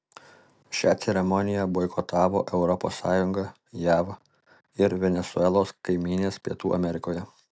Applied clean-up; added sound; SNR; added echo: none; none; none; none.